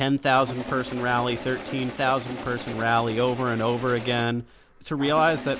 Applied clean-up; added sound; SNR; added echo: none; Engine starting; 12 dB; none.